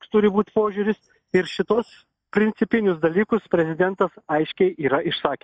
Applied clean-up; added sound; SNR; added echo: neural mask model DeepFilterNet 3.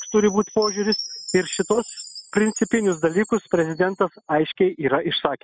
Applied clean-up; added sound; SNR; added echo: classical method spectral subtraction.